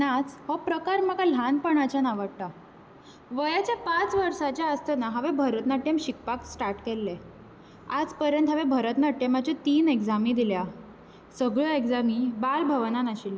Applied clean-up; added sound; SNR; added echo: none; none; none; none.